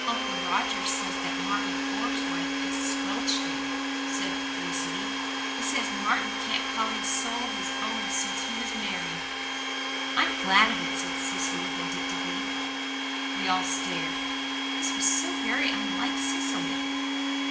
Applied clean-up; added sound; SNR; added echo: none; Domestic sounds, home sounds; -3 dB; reverberation time 0.8 s.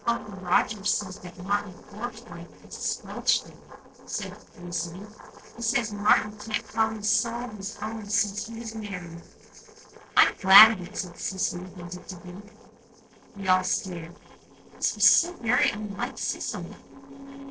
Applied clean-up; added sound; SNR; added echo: neural separator model SepFormer DNS4.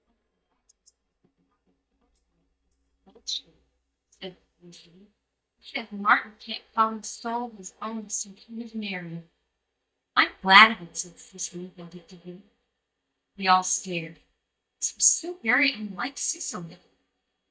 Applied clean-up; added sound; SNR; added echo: neural mask model DeepFilterNet 3.